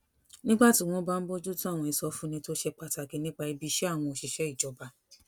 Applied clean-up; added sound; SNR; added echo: none; none; none; none.